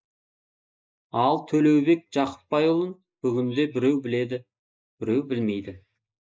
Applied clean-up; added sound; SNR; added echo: neural mask model Resemble Enhance denoiser.